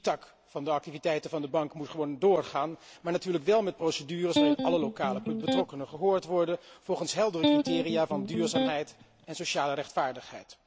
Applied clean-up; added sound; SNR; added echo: none; Electric guitar; -1 dB; none.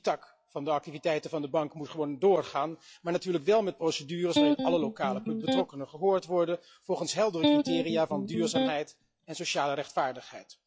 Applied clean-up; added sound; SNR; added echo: classical method log-MMSE.